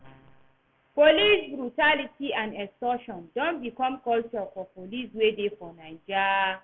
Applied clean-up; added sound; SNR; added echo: none; none; none; none.